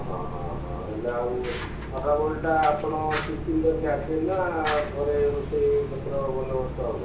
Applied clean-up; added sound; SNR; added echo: none; Fire; 6 dB; reverberation time 0.7 s.